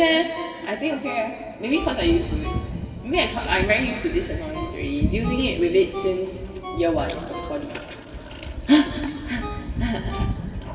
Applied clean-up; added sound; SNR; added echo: none; Ringtone; 16 dB; reverberation time 2.5 s.